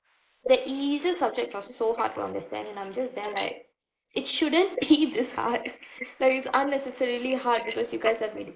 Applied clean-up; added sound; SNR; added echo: neural mask model Resemble Enhance denoiser.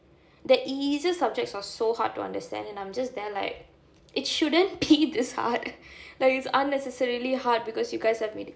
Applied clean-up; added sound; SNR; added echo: none; none; none; none.